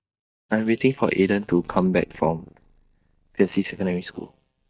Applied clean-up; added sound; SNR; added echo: neural mask model DeepFilterNet 3.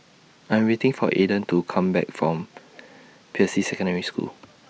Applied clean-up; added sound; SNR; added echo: none; none; none; none.